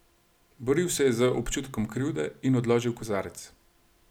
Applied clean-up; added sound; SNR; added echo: none; none; none; none.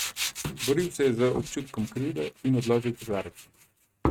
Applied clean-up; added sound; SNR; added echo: neural mask model RNNoise.